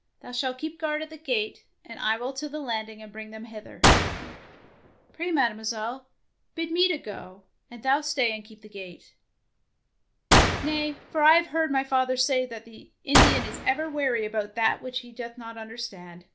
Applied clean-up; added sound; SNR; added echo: none; Gunshot, gunfire; -2 dB; none.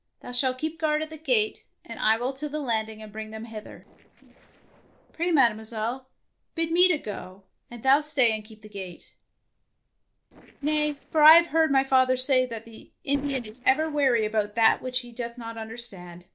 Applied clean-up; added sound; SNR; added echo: neural separator model SepFormer DNS4.